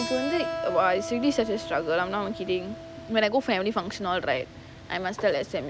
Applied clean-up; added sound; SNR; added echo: none; Keyboard (musical); 10 dB; none.